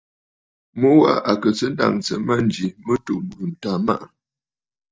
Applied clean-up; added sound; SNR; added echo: neural mask model DeepFilterNet 3.